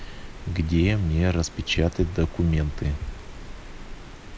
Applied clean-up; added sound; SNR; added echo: none; Rain; 13 dB; none.